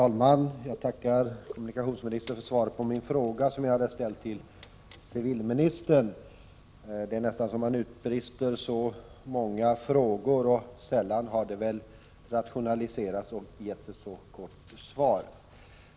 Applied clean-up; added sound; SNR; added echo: none; none; none; none.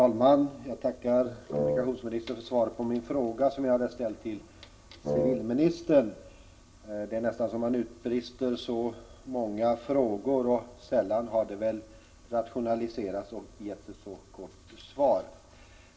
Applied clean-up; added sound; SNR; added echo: none; Wind instrument, woodwind instrument; 1 dB; reverberation time 0.2 s.